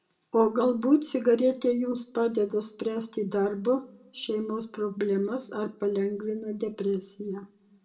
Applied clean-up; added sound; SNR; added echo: none; none; none; reverberation time 0.3 s.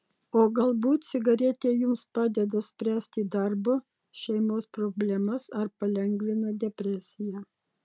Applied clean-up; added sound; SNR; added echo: none; none; none; none.